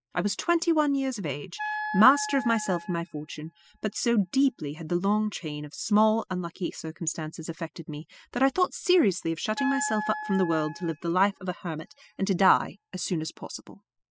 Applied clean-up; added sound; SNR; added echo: classical method spectral subtraction.